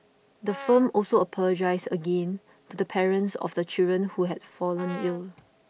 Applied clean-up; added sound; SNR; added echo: none; Brass instrument; 15 dB; none.